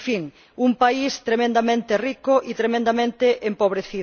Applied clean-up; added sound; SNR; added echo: none; none; none; none.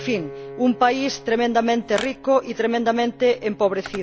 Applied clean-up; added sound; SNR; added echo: none; Piano + Telephone; 16 dB; none.